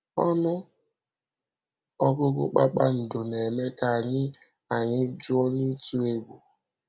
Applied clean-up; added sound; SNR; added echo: none; none; none; none.